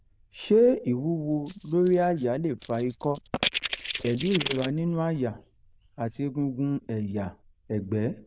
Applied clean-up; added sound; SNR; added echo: neural diffusion model UNIVERSE++.